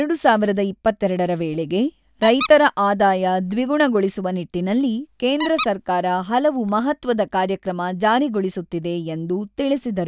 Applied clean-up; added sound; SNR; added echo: none; Squeak; 6 dB; none.